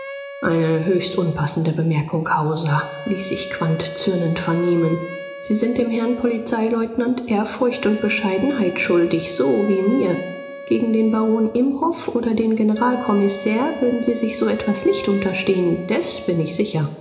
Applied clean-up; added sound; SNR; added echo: none; Wind instrument, woodwind instrument; 15 dB; reverberation time 0.8 s.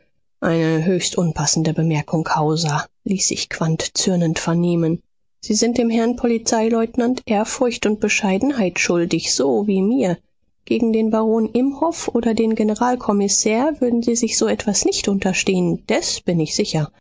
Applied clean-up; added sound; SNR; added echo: none; none; none; none.